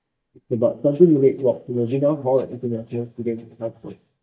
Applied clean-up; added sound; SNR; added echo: neural mask model DeepFilterNet 3.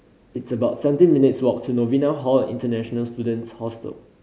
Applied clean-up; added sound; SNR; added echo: none; none; none; none.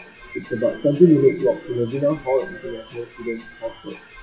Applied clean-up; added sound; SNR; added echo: classical method WPE with log-MMSE.